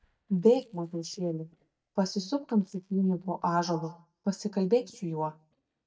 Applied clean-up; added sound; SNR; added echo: neural mask model DeepFilterNet 3.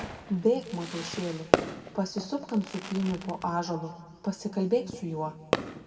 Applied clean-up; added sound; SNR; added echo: none; Fireworks; 4 dB; reverberation time 1.6 s.